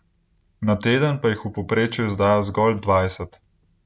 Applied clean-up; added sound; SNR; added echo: none; none; none; none.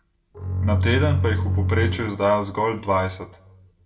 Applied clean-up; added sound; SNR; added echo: none; Bowed string instrument; -2 dB; reverberation time 0.4 s.